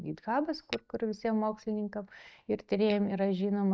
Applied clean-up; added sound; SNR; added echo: neural mask model DeepFilterNet 3.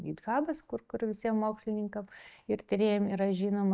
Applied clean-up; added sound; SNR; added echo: none; none; none; none.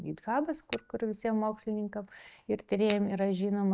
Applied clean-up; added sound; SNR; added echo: none; Tap / Glass; 14 dB; none.